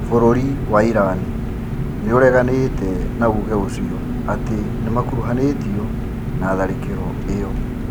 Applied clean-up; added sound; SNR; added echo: none; Engine; 3 dB; none.